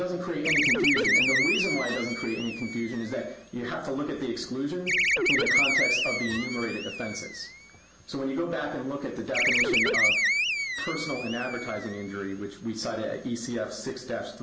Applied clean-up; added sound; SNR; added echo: none; Animal; -4 dB; none.